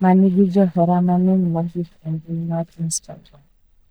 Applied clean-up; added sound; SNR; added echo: neural mask model DeepFilterNet 3.